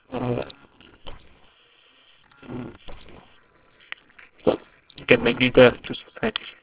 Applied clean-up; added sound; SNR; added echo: neural separator model SepFormer WHAMR!.